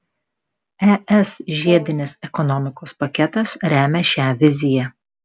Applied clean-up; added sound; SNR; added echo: none; Brass instrument; 20 dB; none.